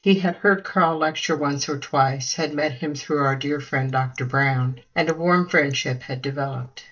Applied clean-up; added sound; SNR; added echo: neural mask model DeepFilterNet 3.